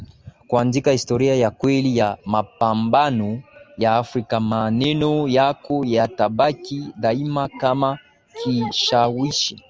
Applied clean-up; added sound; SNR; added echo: none; none; none; none.